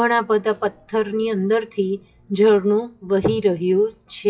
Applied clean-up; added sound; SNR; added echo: classical method WPE with log-MMSE.